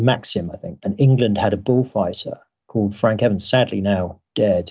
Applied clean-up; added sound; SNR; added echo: none; none; none; none.